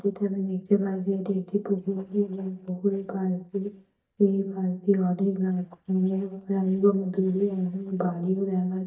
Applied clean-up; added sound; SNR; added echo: neural mask model DeepFilterNet 3.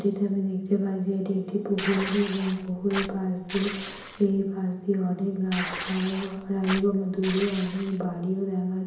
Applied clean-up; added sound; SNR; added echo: none; Tearing; 7 dB; reverberation time 0.8 s.